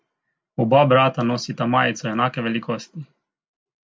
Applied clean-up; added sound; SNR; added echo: none; none; none; none.